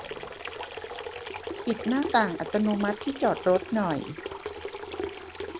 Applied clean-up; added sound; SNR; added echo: none; Sink (filling or washing) / Water tap, faucet; 6 dB; none.